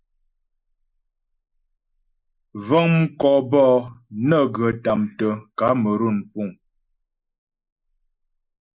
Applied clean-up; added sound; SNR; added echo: neural mask model Resemble Enhance denoiser.